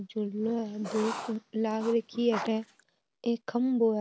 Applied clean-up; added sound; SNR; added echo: none; Writing; 11 dB; none.